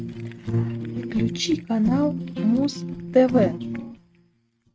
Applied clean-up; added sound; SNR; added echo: neural mask model RNNoise.